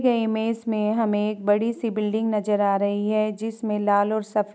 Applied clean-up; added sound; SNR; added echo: none; none; none; none.